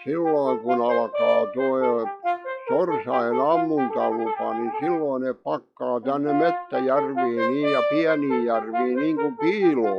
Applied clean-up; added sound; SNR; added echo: classical method log-MMSE.